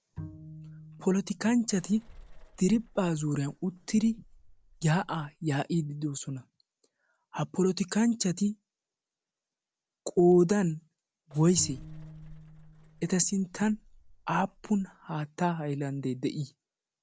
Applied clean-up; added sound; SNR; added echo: none; Bowed string instrument + Bus / Engine; 19 dB; none.